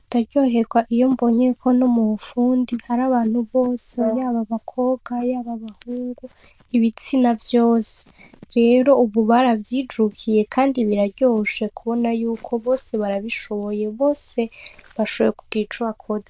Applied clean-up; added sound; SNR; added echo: neural diffusion model UNIVERSE++.